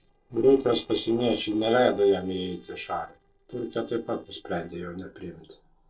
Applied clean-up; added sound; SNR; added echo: neural separator model SepFormer DNS4.